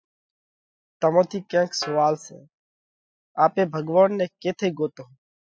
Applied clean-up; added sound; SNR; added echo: classical method spectral subtraction.